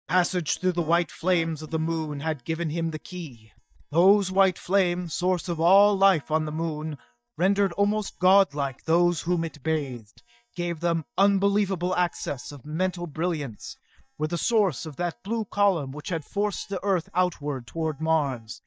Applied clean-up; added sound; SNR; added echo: neural mask model DeepFilterNet 3.